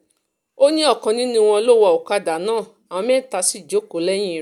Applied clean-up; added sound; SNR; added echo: none; none; none; none.